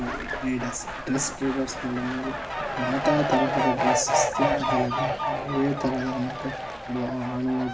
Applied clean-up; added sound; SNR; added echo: none; Fowl; 0 dB; reverberation time 0.6 s.